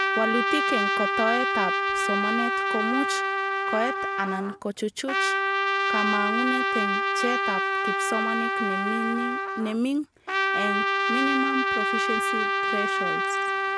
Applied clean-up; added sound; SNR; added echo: none; Trumpet; -5 dB; none.